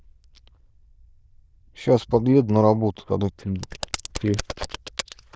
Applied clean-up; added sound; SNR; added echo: neural diffusion model UNIVERSE++.